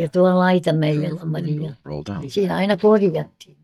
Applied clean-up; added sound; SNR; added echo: neural mask model DeepFilterNet 3.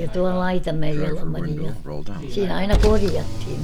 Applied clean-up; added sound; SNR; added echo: none; Car; -4 dB; none.